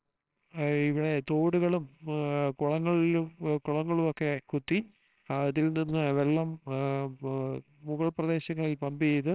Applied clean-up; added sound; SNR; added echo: neural separator model SepFormer WHAMR!.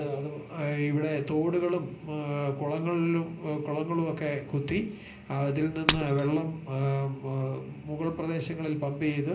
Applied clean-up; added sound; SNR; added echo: none; Shatter; 5 dB; reverberation time 0.5 s.